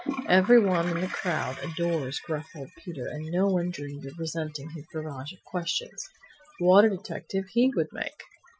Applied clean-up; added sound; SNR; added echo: classical method Wiener filter.